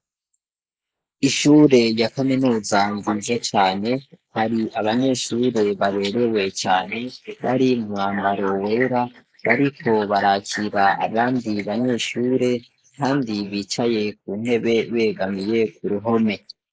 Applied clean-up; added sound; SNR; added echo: neural mask model Resemble Enhance denoiser.